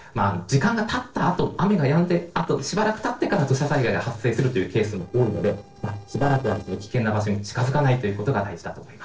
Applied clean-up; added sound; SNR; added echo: neural separator model SepFormer DNS4.